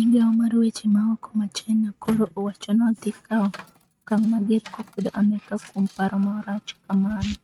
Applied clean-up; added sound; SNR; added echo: neural mask model RNNoise.